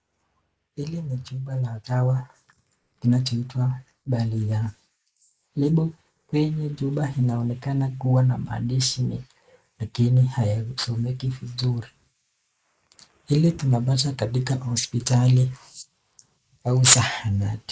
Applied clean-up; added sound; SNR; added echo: neural mask model Resemble Enhance denoiser.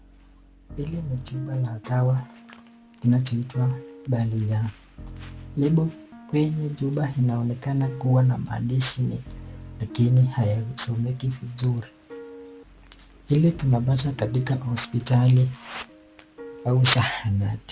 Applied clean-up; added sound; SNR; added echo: none; Piano; 19 dB; none.